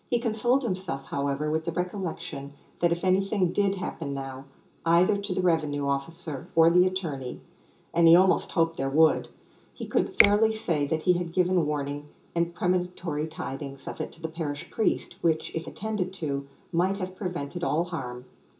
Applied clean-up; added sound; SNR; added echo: none; Finger snapping; 5 dB; reverberation time 0.2 s.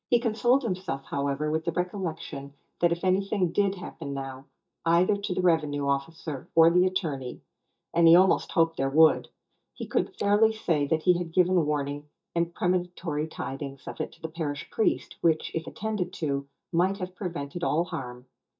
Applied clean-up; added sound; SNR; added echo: neural mask model DeepFilterNet 3.